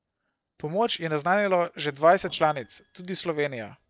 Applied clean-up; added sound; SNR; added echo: neural separator model SepFormer DNS4.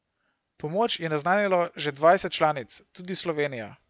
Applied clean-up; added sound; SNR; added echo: none; none; none; none.